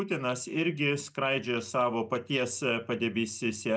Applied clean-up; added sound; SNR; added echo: neural mask model Resemble Enhance denoiser.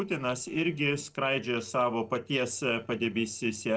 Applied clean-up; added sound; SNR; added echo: neural separator model SepFormer DNS4.